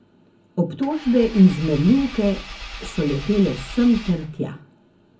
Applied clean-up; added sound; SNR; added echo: none; Engine / Car; 14 dB; reverberation time 0.4 s.